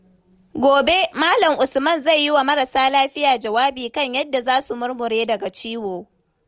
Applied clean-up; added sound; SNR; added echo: none; none; none; none.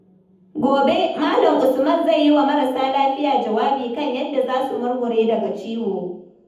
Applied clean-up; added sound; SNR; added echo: none; none; none; reverberation time 0.8 s.